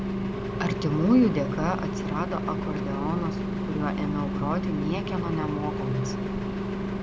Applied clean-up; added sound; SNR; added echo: none; Engine; 0 dB; none.